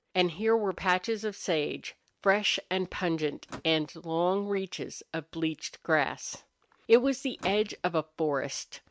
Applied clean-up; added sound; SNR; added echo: neural mask model RNNoise.